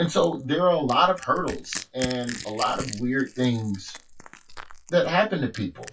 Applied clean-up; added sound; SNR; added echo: classical method WPE with log-MMSE.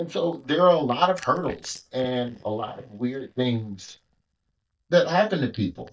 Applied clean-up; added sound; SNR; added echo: neural mask model DeepFilterNet 3.